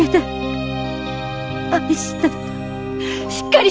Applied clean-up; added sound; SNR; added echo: none; none; none; none.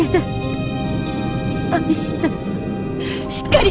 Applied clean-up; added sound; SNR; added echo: none; Car; 2 dB; none.